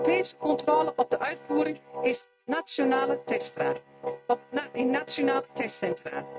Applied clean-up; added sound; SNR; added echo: neural mask model RNNoise.